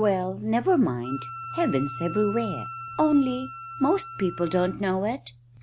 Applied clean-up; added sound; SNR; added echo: none; Wind instrument, woodwind instrument; 14 dB; none.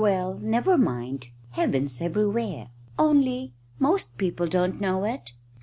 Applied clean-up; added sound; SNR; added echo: none; none; none; none.